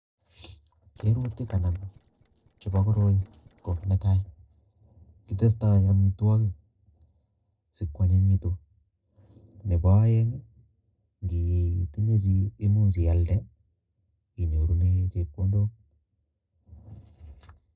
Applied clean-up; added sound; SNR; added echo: neural separator model SepFormer DNS4.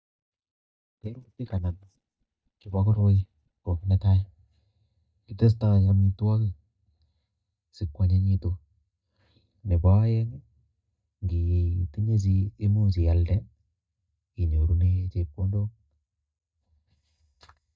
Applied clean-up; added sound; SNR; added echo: neural mask model DeepFilterNet 3.